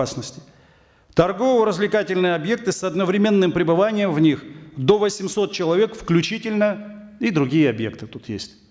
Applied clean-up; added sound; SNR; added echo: none; none; none; none.